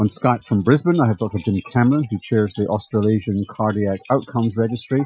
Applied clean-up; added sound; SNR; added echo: classical method Wiener filter.